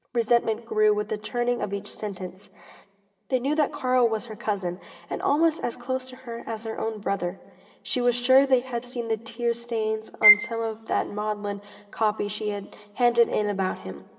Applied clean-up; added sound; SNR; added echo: none; Bowed string instrument; -2 dB; reverberation time 1.4 s.